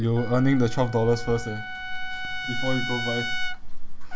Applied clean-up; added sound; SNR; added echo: none; Trumpet; 10 dB; none.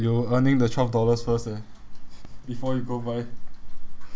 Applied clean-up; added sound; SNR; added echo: none; none; none; none.